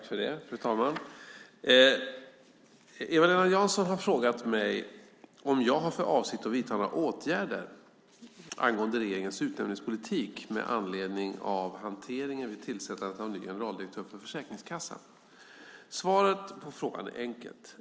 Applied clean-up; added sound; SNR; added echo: none; none; none; none.